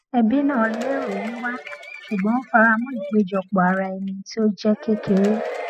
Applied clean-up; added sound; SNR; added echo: classical method spectral subtraction.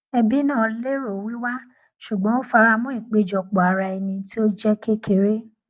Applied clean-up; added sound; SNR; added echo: none; none; none; none.